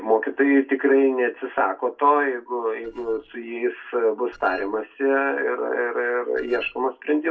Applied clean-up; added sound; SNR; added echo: neural separator model SepFormer DNS4.